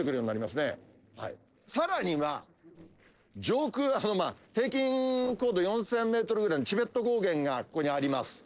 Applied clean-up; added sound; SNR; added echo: neural separator model SepFormer DNS4.